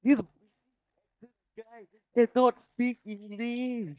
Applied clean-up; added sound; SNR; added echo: neural mask model DeepFilterNet 3.